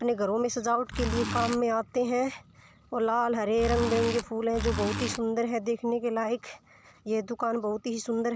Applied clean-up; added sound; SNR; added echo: none; Zipper (clothing); 4 dB; none.